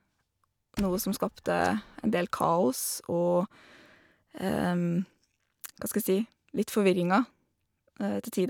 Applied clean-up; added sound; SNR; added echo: none; Squeak; 19 dB; none.